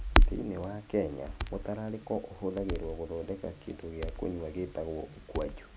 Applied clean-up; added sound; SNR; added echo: none; Crackle; -4 dB; none.